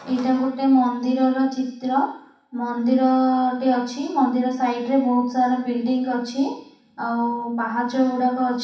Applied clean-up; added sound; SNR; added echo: none; none; none; reverberation time 0.7 s.